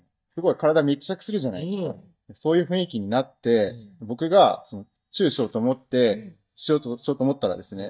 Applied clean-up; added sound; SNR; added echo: neural mask model DeepFilterNet 3.